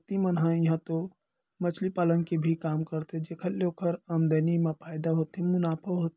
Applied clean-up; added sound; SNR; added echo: none; none; none; none.